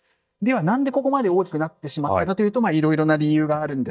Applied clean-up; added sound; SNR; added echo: neural mask model DeepFilterNet 3.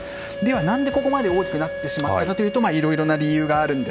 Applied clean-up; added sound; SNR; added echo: none; Wind instrument, woodwind instrument; 9 dB; none.